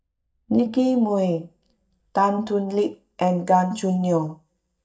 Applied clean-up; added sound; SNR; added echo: neural mask model DeepFilterNet 3.